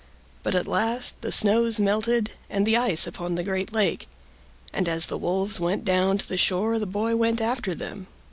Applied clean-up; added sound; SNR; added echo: none; none; none; none.